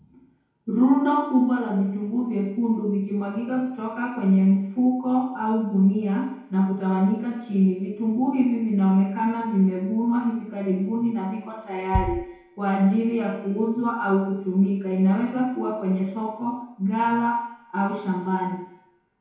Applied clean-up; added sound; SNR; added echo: none; Bass drum; 10 dB; reverberation time 0.9 s.